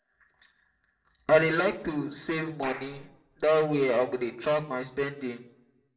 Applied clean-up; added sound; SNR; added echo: neural separator model SepFormer DNS4.